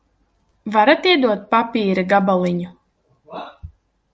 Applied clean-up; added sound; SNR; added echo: none; none; none; none.